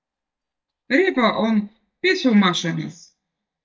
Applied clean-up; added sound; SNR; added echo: neural mask model DeepFilterNet 3.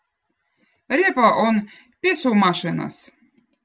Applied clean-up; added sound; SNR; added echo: none; none; none; none.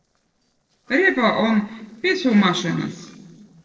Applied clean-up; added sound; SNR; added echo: neural separator model SepFormer DNS4.